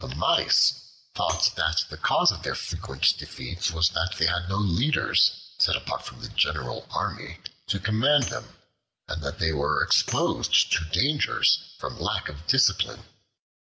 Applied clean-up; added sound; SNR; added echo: none; Tambourine; 16 dB; none.